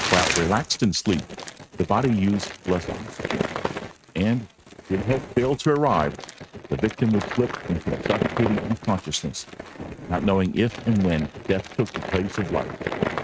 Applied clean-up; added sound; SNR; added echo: neural mask model RNNoise.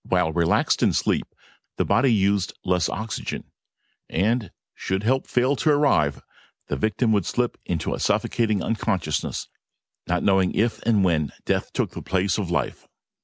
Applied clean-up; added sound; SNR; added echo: none; none; none; none.